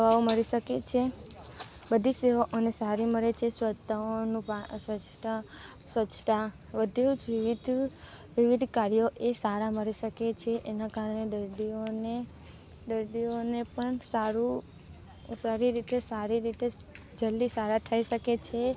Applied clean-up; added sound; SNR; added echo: none; none; none; none.